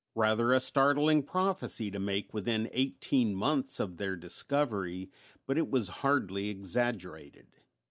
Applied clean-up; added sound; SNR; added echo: none; none; none; none.